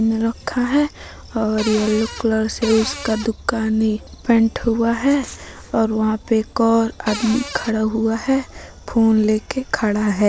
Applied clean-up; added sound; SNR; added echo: none; Cupboard open or close; 11 dB; none.